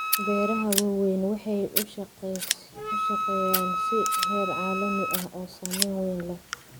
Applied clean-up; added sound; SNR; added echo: none; Wind instrument, woodwind instrument + Scissors; 0 dB; none.